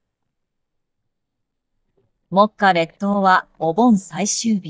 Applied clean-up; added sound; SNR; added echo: neural mask model DeepFilterNet 3.